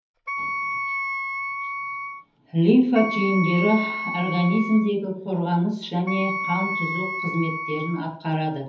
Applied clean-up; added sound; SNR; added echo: none; Wind instrument, woodwind instrument; 5 dB; reverberation time 0.7 s.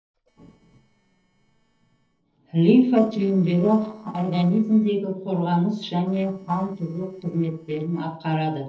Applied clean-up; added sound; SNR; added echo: neural separator model SepFormer DNS4.